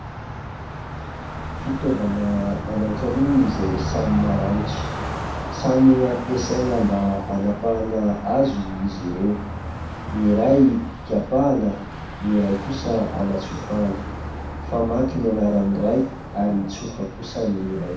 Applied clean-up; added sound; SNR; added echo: none; Car passing by; 8 dB; reverberation time 0.6 s.